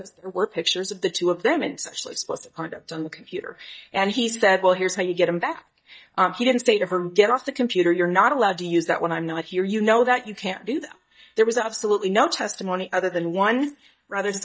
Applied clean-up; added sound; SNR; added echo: neural mask model DeepFilterNet 3.